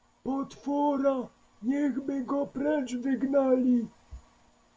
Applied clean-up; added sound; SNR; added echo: none; none; none; none.